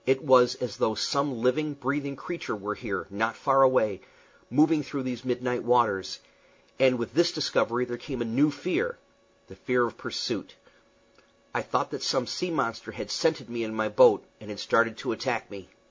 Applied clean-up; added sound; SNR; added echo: none; none; none; none.